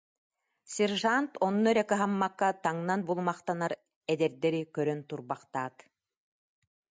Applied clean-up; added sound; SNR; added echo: none; none; none; none.